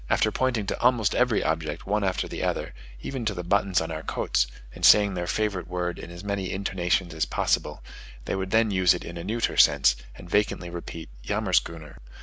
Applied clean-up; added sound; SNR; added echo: none; none; none; none.